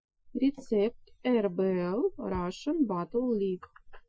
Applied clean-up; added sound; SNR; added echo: classical method Wiener filter.